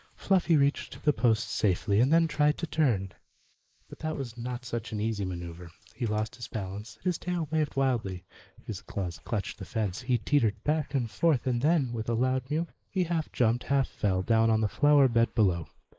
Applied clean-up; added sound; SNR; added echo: neural mask model Resemble Enhance denoiser.